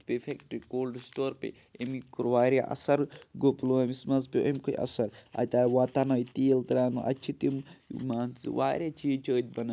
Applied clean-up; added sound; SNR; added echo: none; none; none; none.